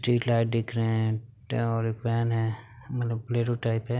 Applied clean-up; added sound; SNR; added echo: none; none; none; none.